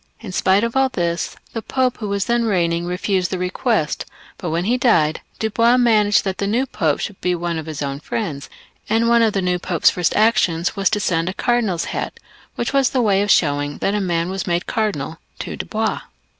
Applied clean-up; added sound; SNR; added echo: none; none; none; none.